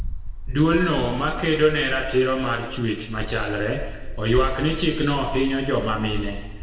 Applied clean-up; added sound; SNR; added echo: none; Wind; 7 dB; reverberation time 1.3 s.